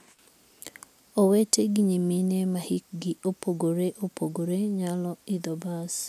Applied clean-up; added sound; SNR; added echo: none; none; none; none.